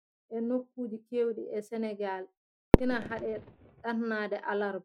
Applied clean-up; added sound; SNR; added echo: classical method Wiener filter.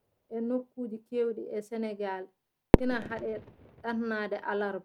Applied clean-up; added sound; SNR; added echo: none; Fireworks; -1 dB; none.